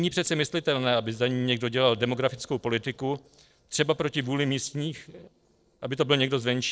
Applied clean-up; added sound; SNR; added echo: neural separator model SepFormer DNS4.